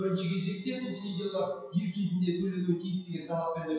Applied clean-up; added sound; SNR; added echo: classical method WPE with log-MMSE.